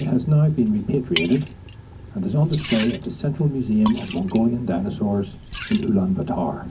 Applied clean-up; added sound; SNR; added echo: none; Liquid; 12 dB; reverberation time 0.3 s.